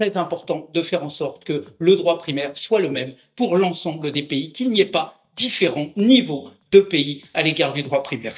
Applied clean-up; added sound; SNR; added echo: neural mask model DeepFilterNet 3.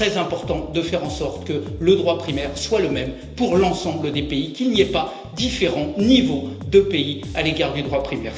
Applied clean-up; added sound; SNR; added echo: none; Bass guitar; 14 dB; reverberation time 1.4 s.